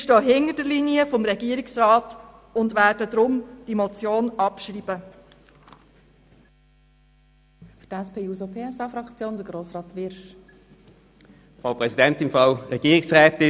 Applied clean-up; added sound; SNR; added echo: none; none; none; none.